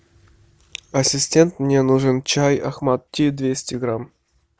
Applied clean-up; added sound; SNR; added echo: none; none; none; none.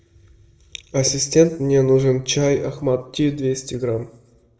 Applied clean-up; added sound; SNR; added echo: none; none; none; reverberation time 0.8 s.